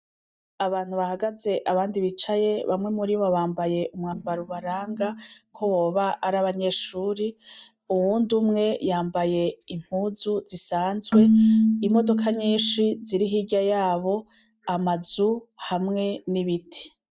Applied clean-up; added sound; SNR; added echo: neural mask model DeepFilterNet 3.